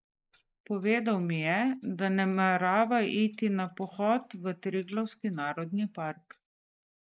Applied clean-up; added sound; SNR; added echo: neural mask model Resemble Enhance denoiser.